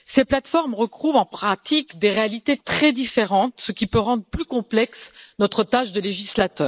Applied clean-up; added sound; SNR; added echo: neural mask model Resemble Enhance denoiser.